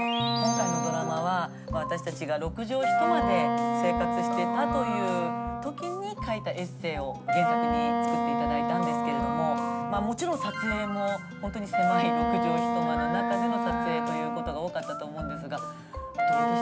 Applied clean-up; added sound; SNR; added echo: none; Wind instrument, woodwind instrument; -2 dB; none.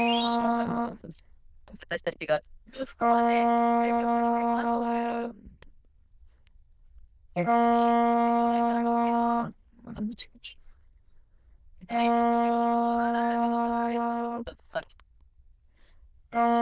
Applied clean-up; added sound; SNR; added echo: neural diffusion model UNIVERSE++.